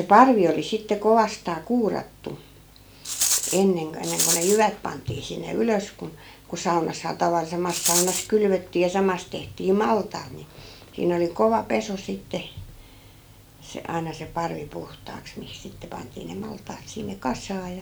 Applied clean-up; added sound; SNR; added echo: none; Rattle; 1 dB; none.